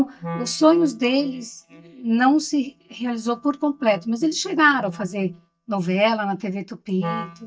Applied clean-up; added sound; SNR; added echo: neural mask model DeepFilterNet 3.